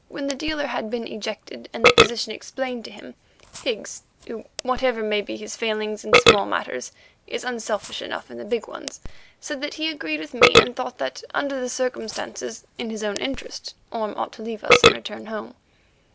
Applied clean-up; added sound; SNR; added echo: none; Burping, eructation; -3 dB; none.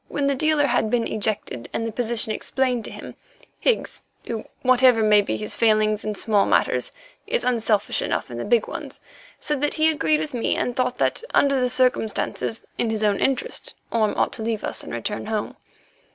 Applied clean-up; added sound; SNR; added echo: none; none; none; none.